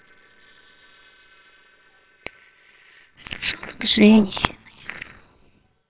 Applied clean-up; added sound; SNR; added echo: neural separator model SepFormer WHAMR!.